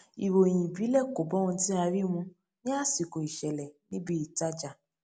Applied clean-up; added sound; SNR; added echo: none; none; none; none.